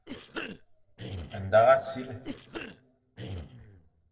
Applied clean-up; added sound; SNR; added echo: neural separator model SepFormer DNS4.